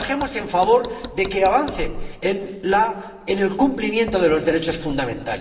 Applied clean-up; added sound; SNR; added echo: none; Knock; 18 dB; reverberation time 2.1 s.